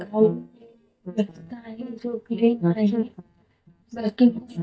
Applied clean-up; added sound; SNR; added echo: neural mask model DeepFilterNet 3.